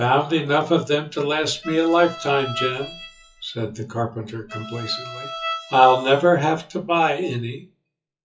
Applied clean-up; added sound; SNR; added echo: classical method WPE with log-MMSE.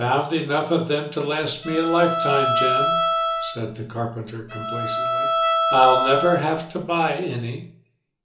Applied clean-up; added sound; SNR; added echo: none; Bowed string instrument; 0 dB; reverberation time 0.8 s.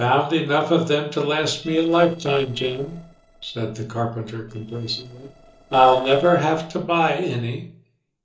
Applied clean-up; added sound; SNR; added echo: neural separator model SepFormer DNS4.